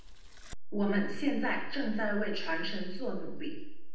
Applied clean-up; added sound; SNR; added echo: none; Mechanisms / Bicycle; -1 dB; reverberation time 0.8 s.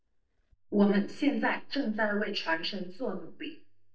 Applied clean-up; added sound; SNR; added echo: neural mask model DeepFilterNet 3.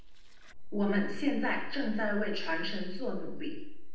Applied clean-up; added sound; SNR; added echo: neural separator model SepFormer DNS4.